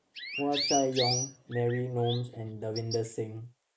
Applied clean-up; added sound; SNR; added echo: neural mask model Resemble Enhance denoiser.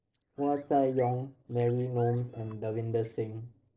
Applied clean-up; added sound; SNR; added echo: neural separator model SepFormer DNS4.